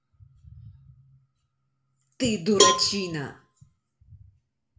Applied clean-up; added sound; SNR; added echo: none; Cowbell; -4 dB; reverberation time 0.4 s.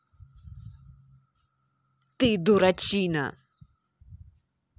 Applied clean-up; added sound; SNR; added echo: none; none; none; none.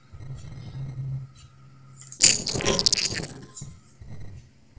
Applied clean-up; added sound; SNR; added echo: neural separator model SepFormer DNS4.